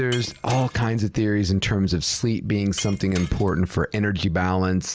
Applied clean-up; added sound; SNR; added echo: none; Shatter; 19 dB; none.